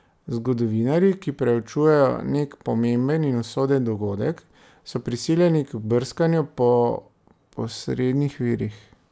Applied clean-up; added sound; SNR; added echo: none; none; none; none.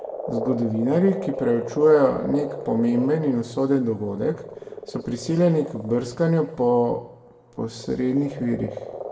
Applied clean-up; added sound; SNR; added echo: none; Frog; 12 dB; reverberation time 0.8 s.